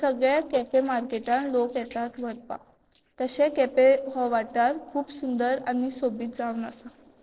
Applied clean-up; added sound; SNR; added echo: neural separator model SepFormer DNS4.